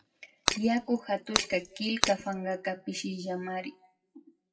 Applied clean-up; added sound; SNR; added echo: classical method WPE with log-MMSE.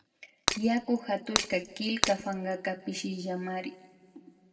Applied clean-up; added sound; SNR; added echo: none; Shatter; 0 dB; reverberation time 1.4 s.